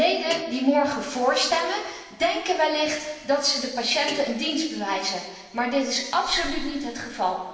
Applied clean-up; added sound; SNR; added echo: none; Guitar; 19 dB; reverberation time 1.4 s.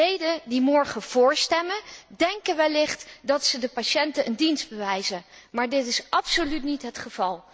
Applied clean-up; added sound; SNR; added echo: none; none; none; none.